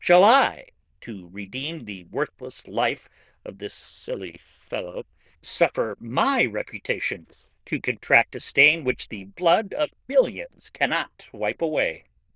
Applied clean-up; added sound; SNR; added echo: neural diffusion model UNIVERSE++.